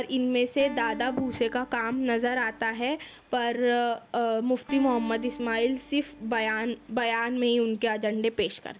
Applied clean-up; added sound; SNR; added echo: none; Acoustic guitar; 17 dB; none.